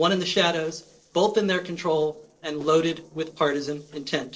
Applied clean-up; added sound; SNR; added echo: neural separator model SepFormer DNS4.